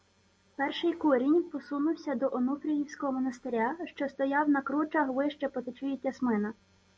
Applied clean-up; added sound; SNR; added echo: none; none; none; none.